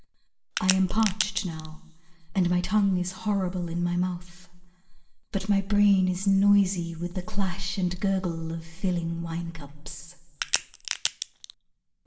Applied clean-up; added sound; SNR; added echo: none; Crack; 6 dB; reverberation time 2.6 s.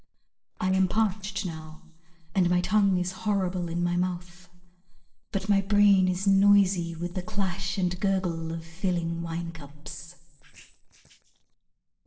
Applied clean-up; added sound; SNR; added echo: neural separator model SepFormer DNS4.